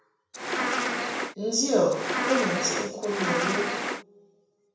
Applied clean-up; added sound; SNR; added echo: none; Insect; -1 dB; reverberation time 0.9 s.